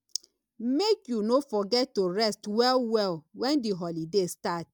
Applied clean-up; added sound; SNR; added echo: none; none; none; none.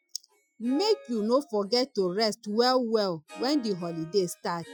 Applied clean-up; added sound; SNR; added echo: classical method Wiener filter.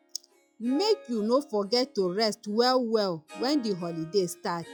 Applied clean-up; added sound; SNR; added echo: classical method log-MMSE.